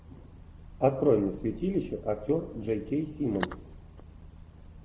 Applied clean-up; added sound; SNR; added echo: none; none; none; none.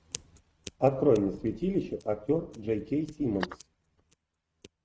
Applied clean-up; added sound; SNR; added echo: neural mask model RNNoise.